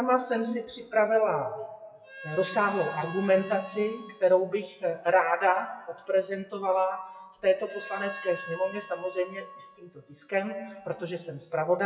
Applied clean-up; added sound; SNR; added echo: classical method WPE with log-MMSE.